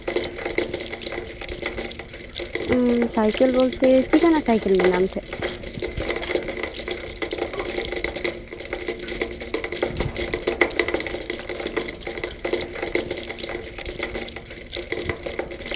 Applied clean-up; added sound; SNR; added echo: none; Rain; 0 dB; none.